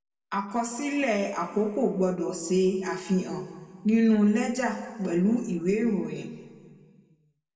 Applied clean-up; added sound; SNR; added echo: none; none; none; reverberation time 1.5 s.